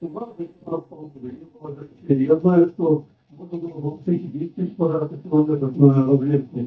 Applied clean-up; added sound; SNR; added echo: neural mask model DeepFilterNet 3.